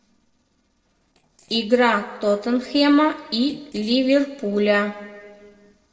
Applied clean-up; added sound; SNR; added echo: neural separator model SepFormer DNS4.